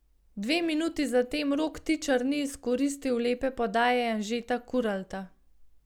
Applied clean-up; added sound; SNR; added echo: none; none; none; none.